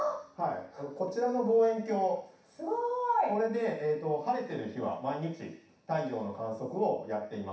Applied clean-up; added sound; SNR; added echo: none; none; none; reverberation time 0.7 s.